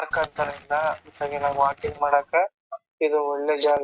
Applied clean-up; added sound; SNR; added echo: neural mask model RNNoise.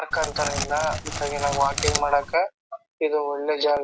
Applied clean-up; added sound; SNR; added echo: none; Crackle; 5 dB; none.